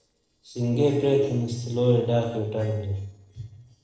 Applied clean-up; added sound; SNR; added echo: neural separator model SepFormer DNS4.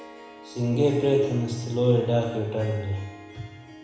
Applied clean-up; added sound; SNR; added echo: none; Harp; 15 dB; reverberation time 1.0 s.